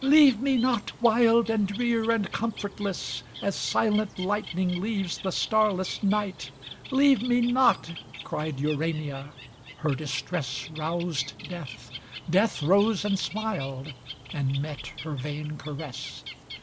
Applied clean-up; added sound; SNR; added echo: none; Bird; 16 dB; none.